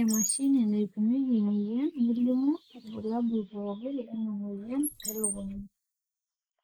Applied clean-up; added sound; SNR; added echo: neural mask model Resemble Enhance denoiser.